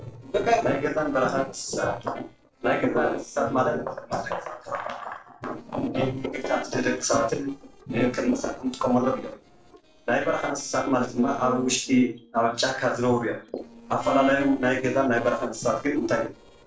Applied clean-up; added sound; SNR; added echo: neural separator model SepFormer DNS4.